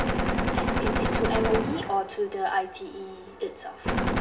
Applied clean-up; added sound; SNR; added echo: none; Gunshot, gunfire; -3 dB; reverberation time 0.7 s.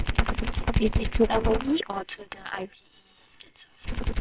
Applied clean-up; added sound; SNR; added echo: neural separator model SepFormer WHAMR!.